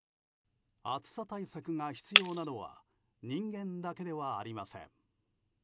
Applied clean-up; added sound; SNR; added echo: none; Shatter; -5 dB; none.